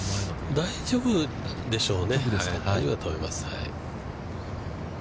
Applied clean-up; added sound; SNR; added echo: none; Growling; 20 dB; none.